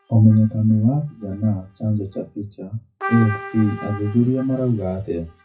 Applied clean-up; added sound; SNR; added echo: classical method WPE with log-MMSE.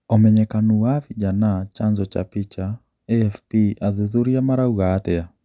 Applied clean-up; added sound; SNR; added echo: none; none; none; none.